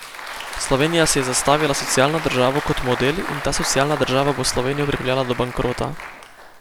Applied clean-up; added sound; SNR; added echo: none; Applause; 9 dB; none.